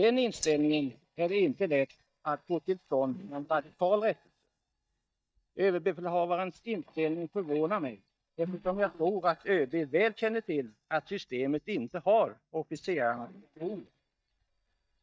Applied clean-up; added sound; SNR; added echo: neural mask model DeepFilterNet 3.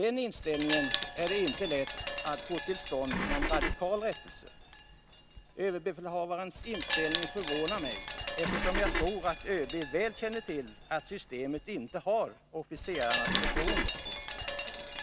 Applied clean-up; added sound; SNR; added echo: none; Engine / Car + Wind chime; -2 dB; none.